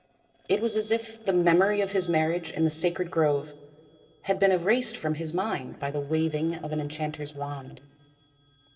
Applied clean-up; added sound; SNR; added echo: neural separator model SepFormer DNS4.